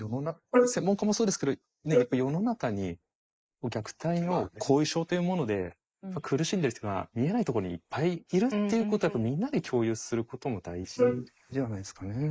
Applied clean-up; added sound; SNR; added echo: neural mask model Resemble Enhance denoiser.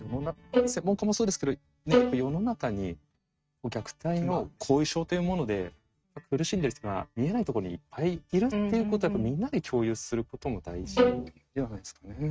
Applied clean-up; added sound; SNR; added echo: neural mask model RNNoise.